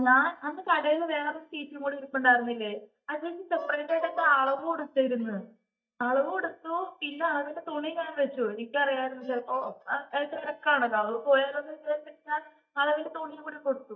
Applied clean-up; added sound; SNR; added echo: neural mask model DeepFilterNet 3.